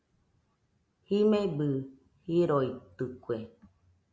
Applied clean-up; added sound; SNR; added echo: none; none; none; none.